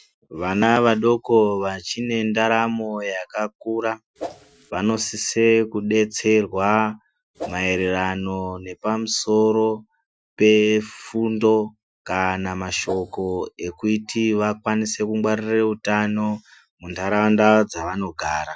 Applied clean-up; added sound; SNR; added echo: classical method Wiener filter.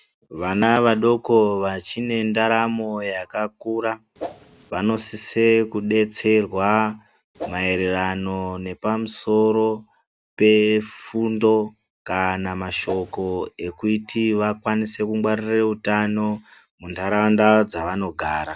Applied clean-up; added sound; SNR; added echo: none; Whoosh, swoosh, swish; 13 dB; none.